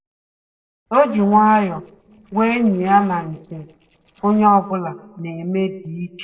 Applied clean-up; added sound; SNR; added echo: neural separator model SepFormer DNS4.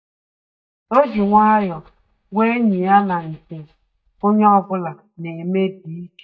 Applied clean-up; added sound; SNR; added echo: neural mask model DeepFilterNet 3.